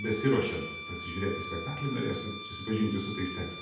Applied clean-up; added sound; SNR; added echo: none; Bowed string instrument; 9 dB; reverberation time 0.8 s.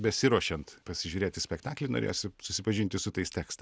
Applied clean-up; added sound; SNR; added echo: none; none; none; none.